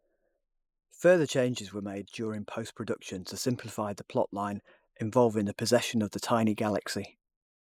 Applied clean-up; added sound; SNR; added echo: neural mask model Resemble Enhance denoiser.